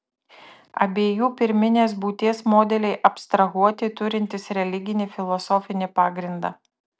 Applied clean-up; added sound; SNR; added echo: none; none; none; none.